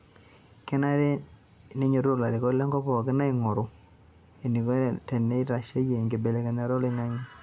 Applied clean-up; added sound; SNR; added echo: none; none; none; none.